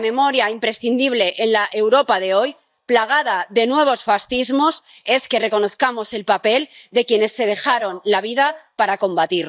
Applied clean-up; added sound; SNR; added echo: neural mask model DeepFilterNet 3.